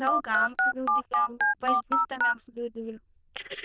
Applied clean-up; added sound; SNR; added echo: neural diffusion model UNIVERSE++.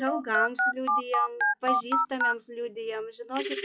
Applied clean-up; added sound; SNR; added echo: classical method log-MMSE.